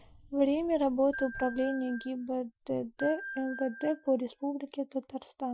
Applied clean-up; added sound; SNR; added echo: classical method Wiener filter.